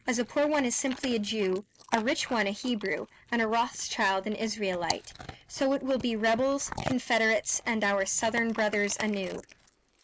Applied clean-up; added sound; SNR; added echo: neural mask model Resemble Enhance denoiser.